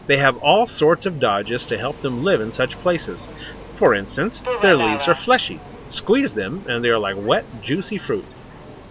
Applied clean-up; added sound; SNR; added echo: none; Subway, metro, underground; 12 dB; none.